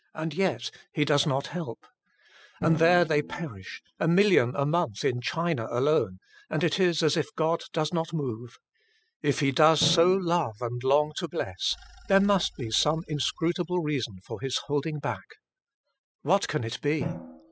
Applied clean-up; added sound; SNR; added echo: classical method spectral subtraction.